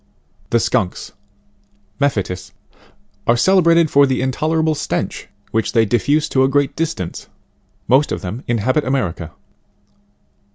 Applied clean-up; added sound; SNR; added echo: none; none; none; none.